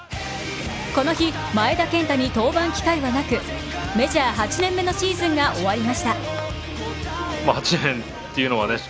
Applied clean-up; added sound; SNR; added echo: none; none; none; none.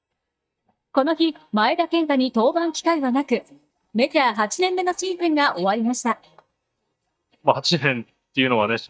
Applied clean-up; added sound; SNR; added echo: neural mask model DeepFilterNet 3.